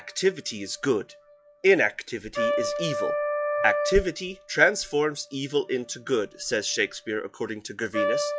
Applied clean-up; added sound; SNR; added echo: classical method log-MMSE.